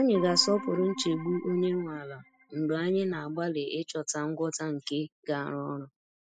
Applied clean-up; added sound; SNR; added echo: classical method spectral subtraction.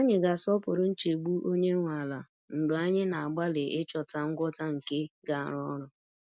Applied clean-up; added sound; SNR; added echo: none; none; none; none.